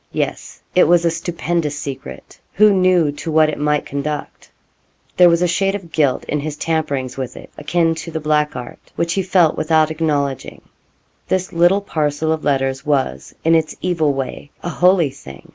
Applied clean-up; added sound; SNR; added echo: none; none; none; none.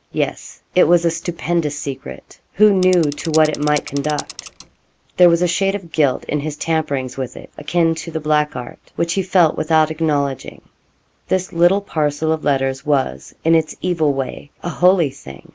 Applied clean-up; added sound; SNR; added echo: none; Mechanisms / Bicycle; 15 dB; none.